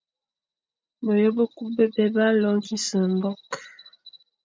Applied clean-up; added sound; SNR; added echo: none; none; none; none.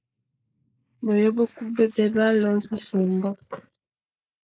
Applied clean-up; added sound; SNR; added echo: neural mask model Resemble Enhance denoiser.